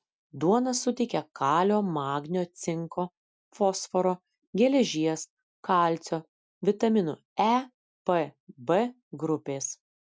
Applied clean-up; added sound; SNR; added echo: none; none; none; none.